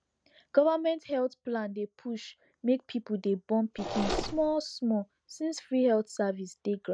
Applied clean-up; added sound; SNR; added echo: none; Mechanisms; 4 dB; none.